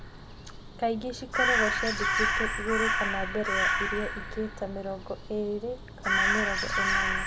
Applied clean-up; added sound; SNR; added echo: none; Crow; -4 dB; none.